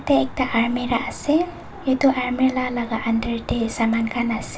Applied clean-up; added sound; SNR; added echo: none; Traffic noise, roadway noise; 19 dB; reverberation time 0.2 s.